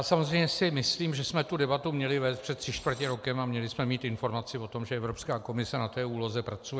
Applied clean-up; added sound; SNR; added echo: none; Screech; 19 dB; none.